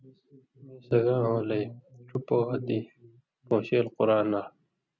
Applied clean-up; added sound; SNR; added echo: none; none; none; none.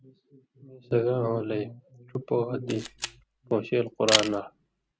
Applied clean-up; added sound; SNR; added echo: none; Camera; 4 dB; none.